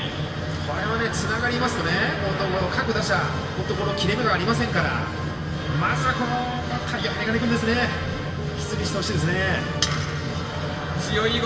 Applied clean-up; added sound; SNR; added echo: none; Piano; 16 dB; reverberation time 1.8 s.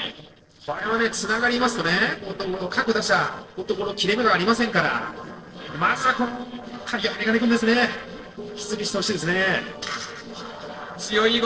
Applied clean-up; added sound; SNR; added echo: neural separator model SepFormer DNS4.